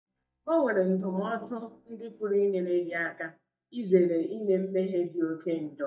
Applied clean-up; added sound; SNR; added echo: neural mask model DeepFilterNet 3.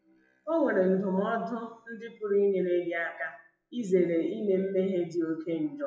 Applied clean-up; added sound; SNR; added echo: classical method WPE with log-MMSE.